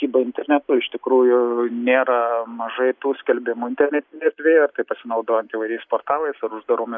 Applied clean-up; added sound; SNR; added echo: neural mask model Resemble Enhance denoiser.